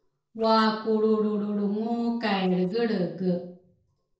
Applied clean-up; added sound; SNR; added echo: neural separator model SepFormer DNS4.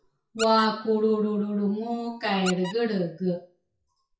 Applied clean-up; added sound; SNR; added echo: classical method WPE with log-MMSE.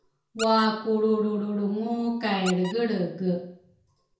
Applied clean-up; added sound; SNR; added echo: none; Squeak; 18 dB; reverberation time 0.5 s.